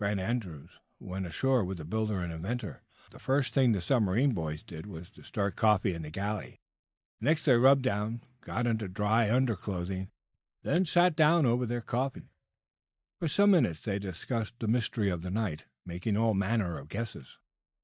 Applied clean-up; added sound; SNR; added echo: neural mask model DeepFilterNet 3.